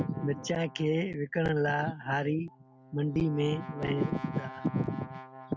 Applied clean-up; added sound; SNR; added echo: none; Brass instrument; 16 dB; none.